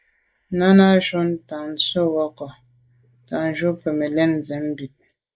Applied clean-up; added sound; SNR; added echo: neural mask model Resemble Enhance denoiser.